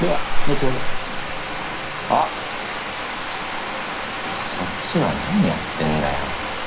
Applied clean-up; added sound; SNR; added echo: none; Bathtub (filling or washing); -3 dB; reverberation time 0.3 s.